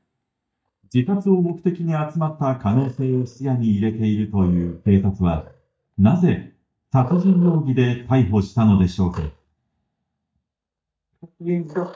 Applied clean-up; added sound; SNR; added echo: neural mask model DeepFilterNet 3.